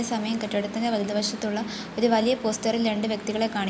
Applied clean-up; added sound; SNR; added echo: none; none; none; none.